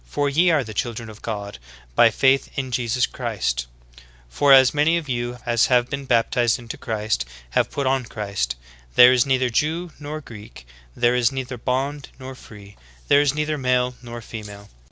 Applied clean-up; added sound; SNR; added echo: none; none; none; none.